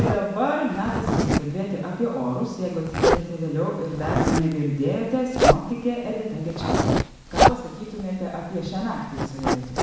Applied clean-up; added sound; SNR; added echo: none; Zipper (clothing); -1 dB; reverberation time 1.1 s.